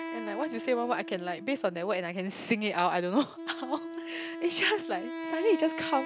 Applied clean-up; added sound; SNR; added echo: none; Wind instrument, woodwind instrument; 9 dB; none.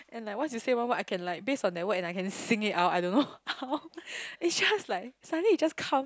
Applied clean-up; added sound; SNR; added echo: none; none; none; none.